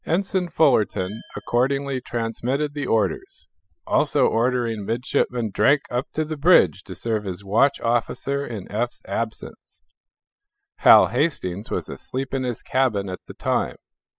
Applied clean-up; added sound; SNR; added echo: classical method spectral subtraction.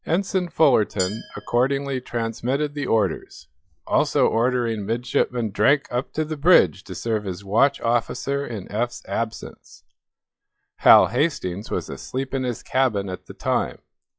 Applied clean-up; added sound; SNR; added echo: classical method log-MMSE.